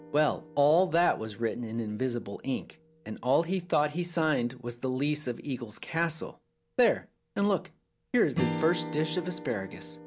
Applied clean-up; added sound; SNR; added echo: none; Strum; 13 dB; none.